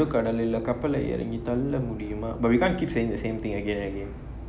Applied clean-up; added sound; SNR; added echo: none; none; none; none.